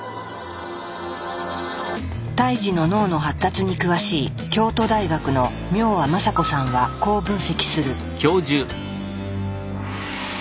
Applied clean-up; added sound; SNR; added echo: none; none; none; none.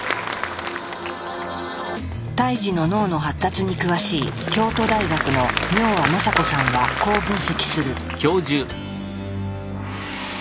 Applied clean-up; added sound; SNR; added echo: none; Applause / Crowd; 6 dB; none.